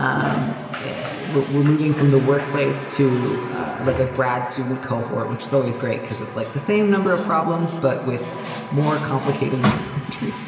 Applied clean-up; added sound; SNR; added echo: none; Water tap, faucet; 10 dB; reverberation time 2.6 s.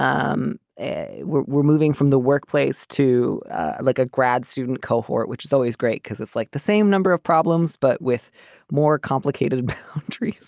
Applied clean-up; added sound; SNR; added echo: none; none; none; none.